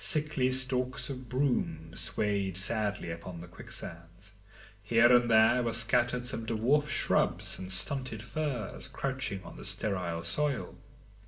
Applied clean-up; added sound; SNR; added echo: none; none; none; reverberation time 0.8 s.